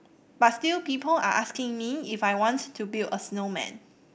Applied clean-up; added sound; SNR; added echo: none; none; none; none.